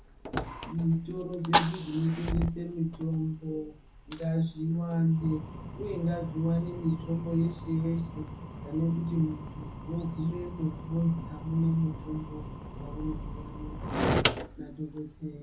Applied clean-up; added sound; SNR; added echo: none; Fire; 5 dB; reverberation time 0.3 s.